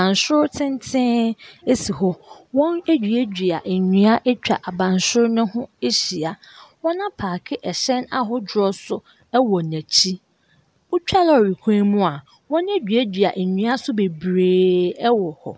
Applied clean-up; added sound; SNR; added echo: none; none; none; none.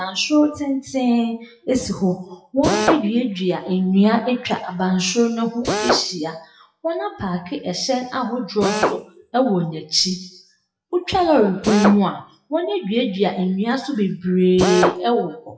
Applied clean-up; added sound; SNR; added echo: classical method WPE with log-MMSE.